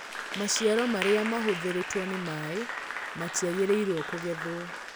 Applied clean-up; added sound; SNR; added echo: none; Applause; 6 dB; none.